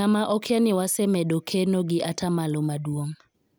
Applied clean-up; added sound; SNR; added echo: none; none; none; none.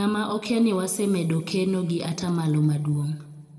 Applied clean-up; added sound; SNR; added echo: none; none; none; reverberation time 1.8 s.